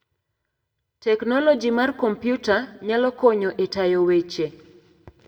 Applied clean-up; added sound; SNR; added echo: none; none; none; reverberation time 0.8 s.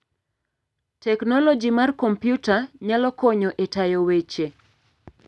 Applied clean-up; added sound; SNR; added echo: none; none; none; none.